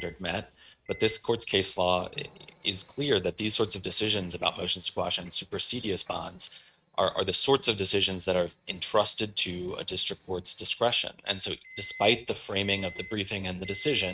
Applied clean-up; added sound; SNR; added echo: neural mask model RNNoise.